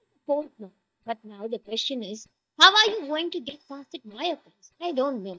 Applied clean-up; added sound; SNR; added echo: neural mask model DeepFilterNet 3.